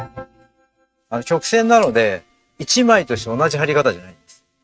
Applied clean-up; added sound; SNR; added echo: neural mask model RNNoise.